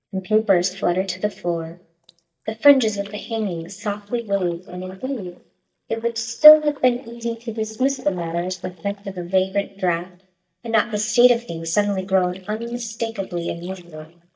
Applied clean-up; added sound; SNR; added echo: neural mask model DeepFilterNet 3.